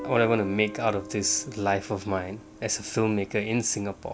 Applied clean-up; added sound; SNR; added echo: none; Guitar; 15 dB; none.